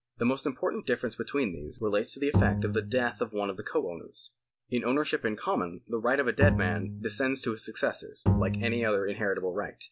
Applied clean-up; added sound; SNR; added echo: none; Bowed string instrument; 1 dB; none.